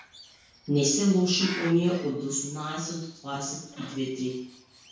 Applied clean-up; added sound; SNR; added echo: none; Bird; 18 dB; reverberation time 0.6 s.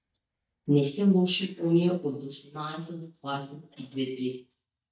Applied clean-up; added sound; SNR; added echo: neural mask model DeepFilterNet 3.